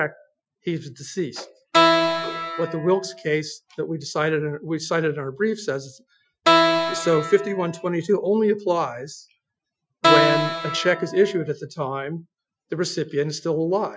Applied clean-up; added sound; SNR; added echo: classical method Wiener filter.